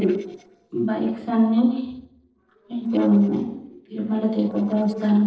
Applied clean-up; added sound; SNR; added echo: neural separator model SepFormer DNS4.